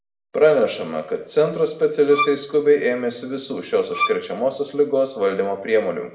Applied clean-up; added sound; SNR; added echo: none; Bowed string instrument; 5 dB; reverberation time 0.7 s.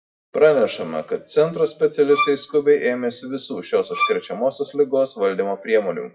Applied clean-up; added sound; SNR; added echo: classical method WPE with log-MMSE.